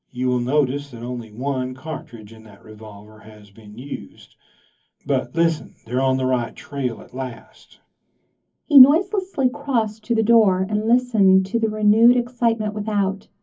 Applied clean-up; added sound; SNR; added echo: none; none; none; reverberation time 0.3 s.